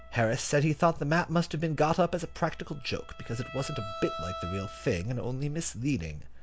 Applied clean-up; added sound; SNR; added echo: none; Bowed string instrument; 15 dB; none.